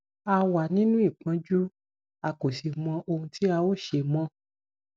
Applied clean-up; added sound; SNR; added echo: none; none; none; none.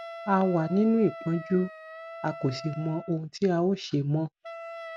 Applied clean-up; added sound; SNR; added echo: none; Wind instrument, woodwind instrument; 14 dB; none.